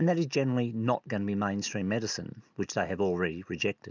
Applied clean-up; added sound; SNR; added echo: none; none; none; none.